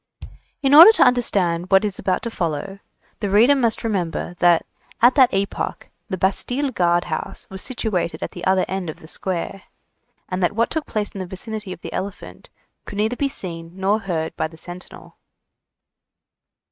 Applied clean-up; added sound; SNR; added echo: neural mask model RNNoise.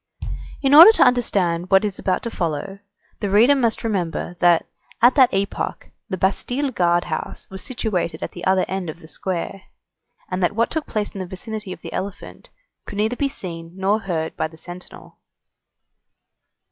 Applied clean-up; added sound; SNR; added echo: classical method log-MMSE.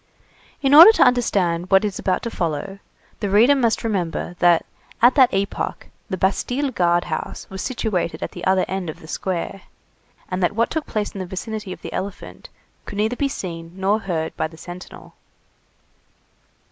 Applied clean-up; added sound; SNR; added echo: none; none; none; none.